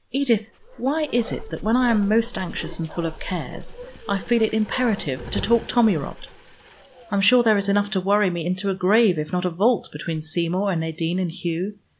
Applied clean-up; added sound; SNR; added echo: none; Bark; 16 dB; none.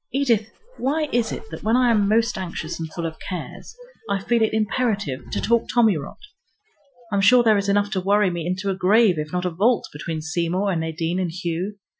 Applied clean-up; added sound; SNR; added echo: classical method Wiener filter.